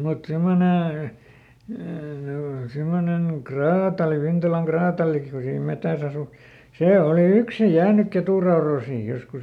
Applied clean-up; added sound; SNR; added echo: none; none; none; none.